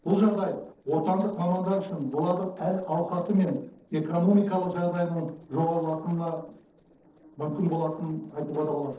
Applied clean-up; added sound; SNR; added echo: neural separator model SepFormer DNS4.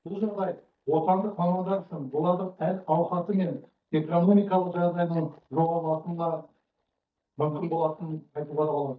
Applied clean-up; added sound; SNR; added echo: neural mask model DeepFilterNet 3.